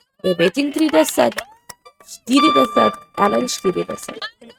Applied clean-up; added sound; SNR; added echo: neural mask model RNNoise.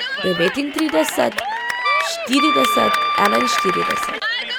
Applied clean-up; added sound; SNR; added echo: none; Wind instrument, woodwind instrument + Cheering / Clapping; -1 dB; none.